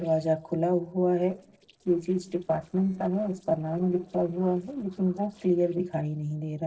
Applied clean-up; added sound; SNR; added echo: neural separator model SepFormer DNS4.